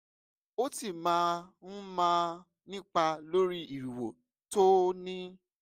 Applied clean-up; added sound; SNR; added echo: none; none; none; none.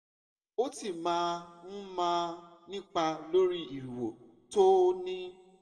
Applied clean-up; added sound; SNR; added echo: none; none; none; reverberation time 1.3 s.